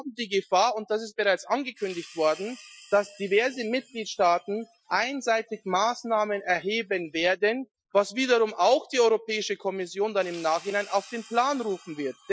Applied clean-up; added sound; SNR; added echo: classical method Wiener filter.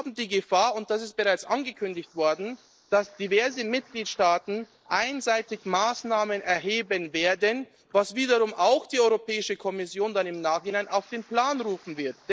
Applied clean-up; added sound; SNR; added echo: neural mask model Resemble Enhance denoiser.